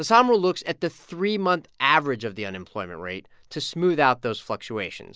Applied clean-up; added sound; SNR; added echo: none; none; none; none.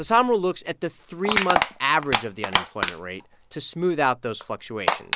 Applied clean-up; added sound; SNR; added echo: none; Crushing; 3 dB; none.